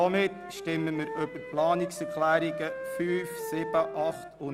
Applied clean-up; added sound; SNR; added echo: none; Wind instrument, woodwind instrument; 8 dB; none.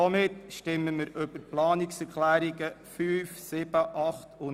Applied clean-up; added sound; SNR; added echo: none; none; none; none.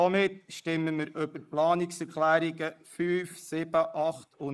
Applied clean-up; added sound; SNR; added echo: neural mask model Resemble Enhance denoiser.